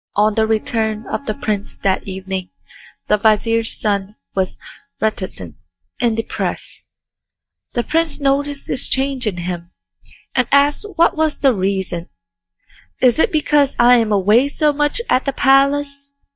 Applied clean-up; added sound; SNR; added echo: neural mask model DeepFilterNet 3.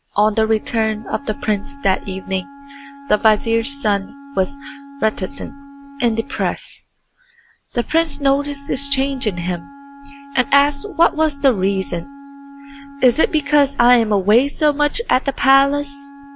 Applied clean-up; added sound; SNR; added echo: none; Wind instrument, woodwind instrument; 19 dB; none.